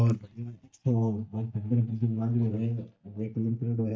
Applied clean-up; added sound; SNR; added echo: neural mask model DeepFilterNet 3.